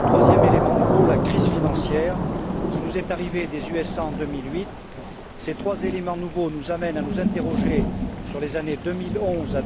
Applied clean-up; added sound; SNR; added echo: none; Thunder / Rain; -4 dB; none.